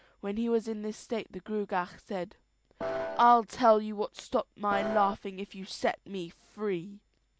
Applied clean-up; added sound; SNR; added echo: none; Piano; 3 dB; none.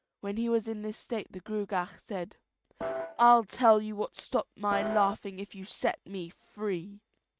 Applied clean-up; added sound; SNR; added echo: neural mask model RNNoise.